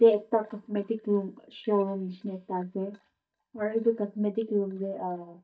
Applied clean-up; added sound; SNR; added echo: neural mask model DeepFilterNet 3.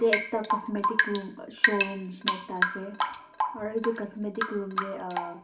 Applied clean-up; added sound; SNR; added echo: none; Drip / Rain; -2 dB; reverberation time 0.2 s.